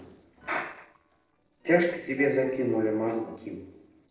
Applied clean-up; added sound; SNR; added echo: neural separator model SepFormer DNS4.